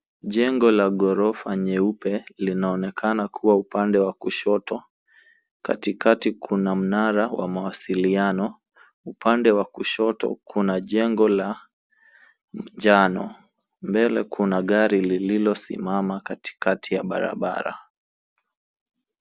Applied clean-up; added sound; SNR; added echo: none; none; none; none.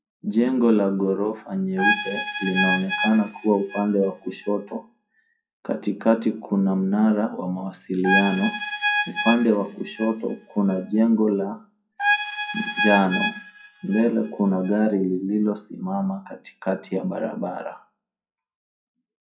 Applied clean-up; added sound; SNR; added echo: classical method WPE with log-MMSE.